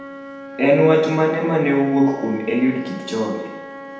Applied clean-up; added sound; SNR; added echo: none; Wind instrument, woodwind instrument; 15 dB; reverberation time 0.9 s.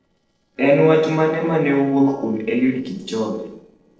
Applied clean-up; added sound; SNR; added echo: neural separator model SepFormer DNS4.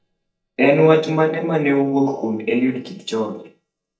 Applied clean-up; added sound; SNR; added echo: neural mask model DeepFilterNet 3.